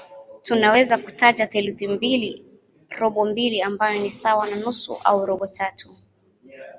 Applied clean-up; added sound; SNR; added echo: none; none; none; none.